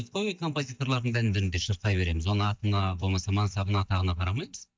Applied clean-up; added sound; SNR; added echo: neural mask model DeepFilterNet 3.